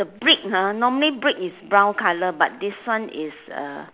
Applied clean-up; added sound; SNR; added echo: none; none; none; none.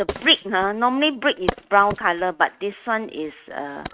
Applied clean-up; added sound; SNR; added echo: neural mask model RNNoise.